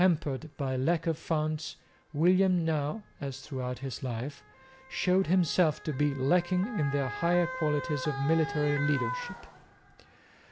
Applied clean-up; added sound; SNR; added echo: none; Motor vehicle (road) / Siren; 13 dB; none.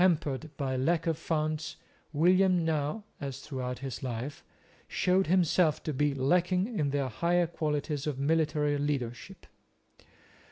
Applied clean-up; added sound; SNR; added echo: none; none; none; none.